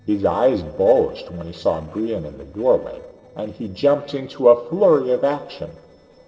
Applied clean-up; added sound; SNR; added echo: neural separator model SepFormer DNS4.